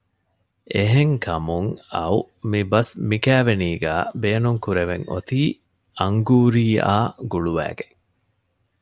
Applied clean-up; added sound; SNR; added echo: none; none; none; none.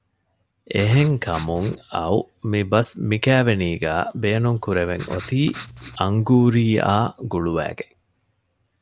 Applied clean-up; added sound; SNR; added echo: none; Writing; 13 dB; none.